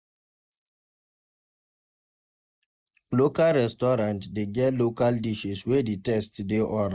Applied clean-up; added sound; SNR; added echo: neural mask model Resemble Enhance denoiser.